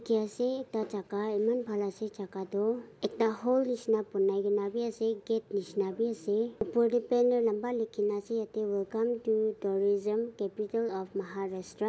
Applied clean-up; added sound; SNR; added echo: none; none; none; none.